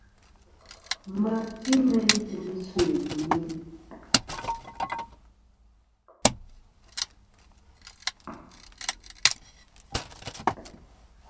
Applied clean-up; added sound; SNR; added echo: none; Wood; 0 dB; reverberation time 0.9 s.